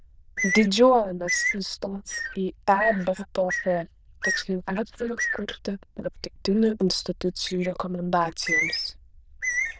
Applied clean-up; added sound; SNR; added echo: neural diffusion model UNIVERSE++.